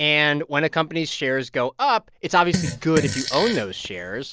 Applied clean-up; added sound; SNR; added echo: none; Fart; 6 dB; none.